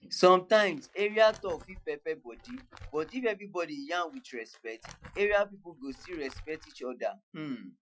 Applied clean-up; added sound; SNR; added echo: classical method Wiener filter.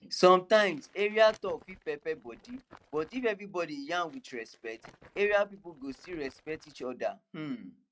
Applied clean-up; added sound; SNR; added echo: neural mask model RNNoise.